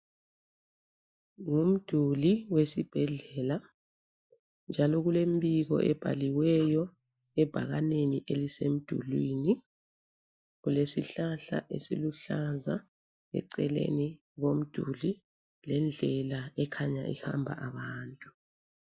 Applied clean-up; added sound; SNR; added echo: neural mask model Resemble Enhance denoiser.